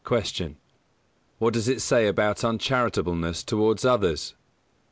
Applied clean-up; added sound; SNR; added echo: none; none; none; none.